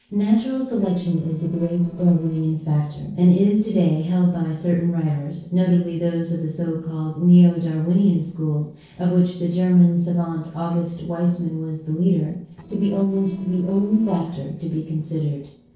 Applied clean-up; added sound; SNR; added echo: neural separator model SepFormer DNS4.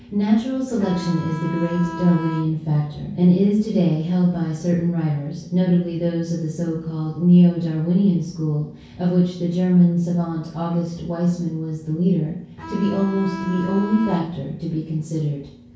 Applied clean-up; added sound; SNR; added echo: none; Bowed string instrument; 12 dB; reverberation time 0.6 s.